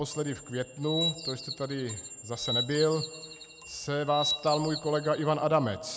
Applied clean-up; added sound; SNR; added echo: none; Bird vocalization, bird call, bird song + Clock; 7 dB; none.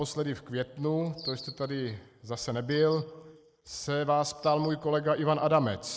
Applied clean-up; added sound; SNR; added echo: neural mask model Resemble Enhance denoiser.